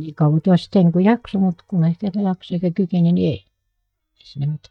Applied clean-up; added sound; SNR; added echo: neural mask model DeepFilterNet 3.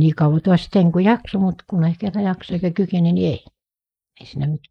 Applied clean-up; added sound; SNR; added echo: neural mask model Resemble Enhance denoiser.